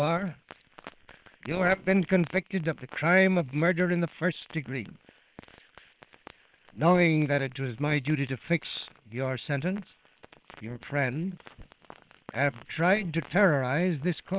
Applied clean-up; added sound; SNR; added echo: neural separator model SepFormer WHAM!.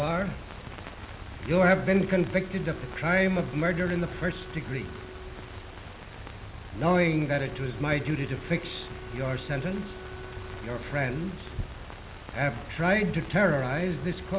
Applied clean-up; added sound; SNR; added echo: none; Wind instrument, woodwind instrument; 18 dB; none.